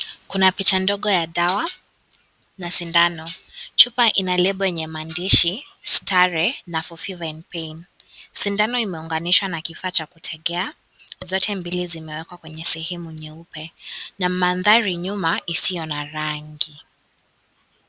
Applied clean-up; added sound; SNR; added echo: none; none; none; none.